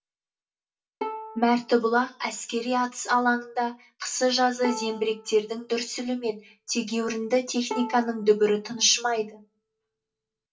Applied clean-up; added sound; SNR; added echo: none; Bowed string instrument; 15 dB; reverberation time 0.2 s.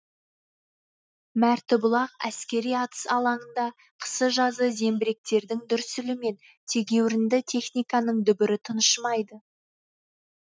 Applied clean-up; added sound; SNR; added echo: none; none; none; none.